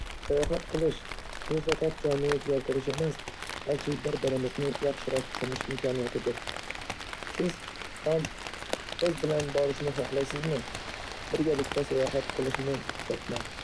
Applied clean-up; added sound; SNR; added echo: none; Rain; 6 dB; none.